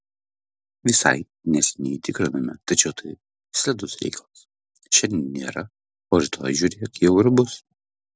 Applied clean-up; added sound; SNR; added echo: none; none; none; none.